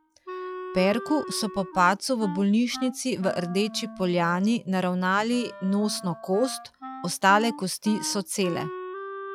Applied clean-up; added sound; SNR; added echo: classical method log-MMSE.